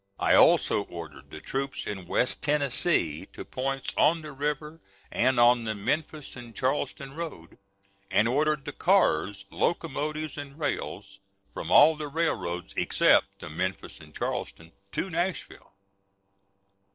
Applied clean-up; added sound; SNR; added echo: neural separator model SepFormer DNS4.